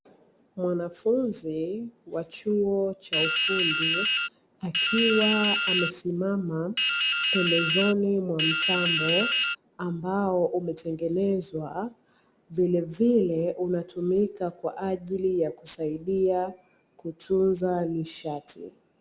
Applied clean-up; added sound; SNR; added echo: none; Drip; -1 dB; none.